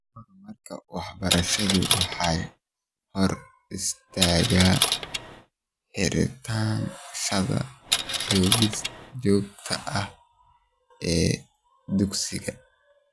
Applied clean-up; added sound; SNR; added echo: none; Coin (dropping); -1 dB; none.